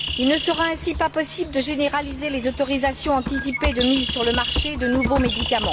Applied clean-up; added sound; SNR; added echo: none; Typing + Bird; 5 dB; none.